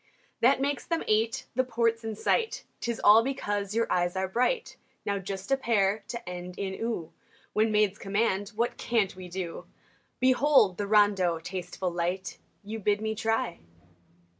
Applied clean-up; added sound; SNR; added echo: none; none; none; none.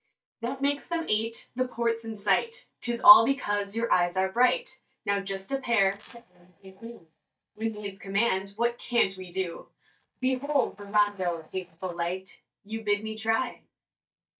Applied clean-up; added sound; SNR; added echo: neural mask model DeepFilterNet 3.